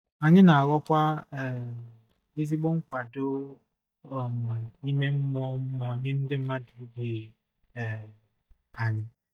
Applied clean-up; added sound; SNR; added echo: neural mask model DeepFilterNet 3.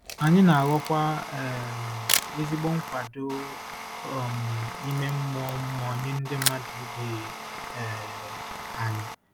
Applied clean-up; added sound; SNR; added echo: none; Camera + Tools; 6 dB; none.